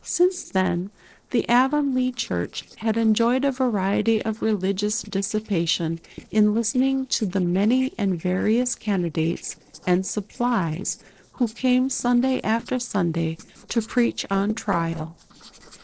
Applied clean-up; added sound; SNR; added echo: neural separator model SepFormer DNS4.